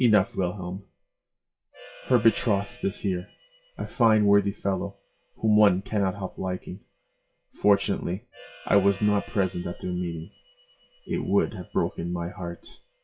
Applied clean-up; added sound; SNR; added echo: classical method WPE with log-MMSE.